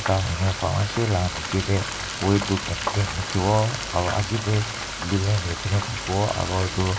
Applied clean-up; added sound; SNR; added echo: none; Frying (food); 7 dB; none.